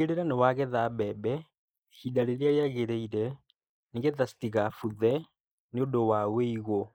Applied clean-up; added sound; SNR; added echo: neural mask model Resemble Enhance denoiser.